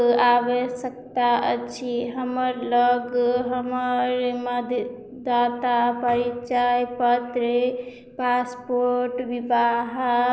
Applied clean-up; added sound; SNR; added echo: none; none; none; none.